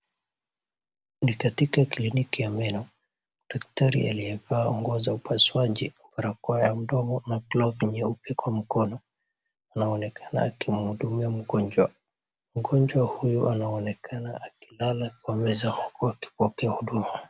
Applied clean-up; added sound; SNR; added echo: none; none; none; none.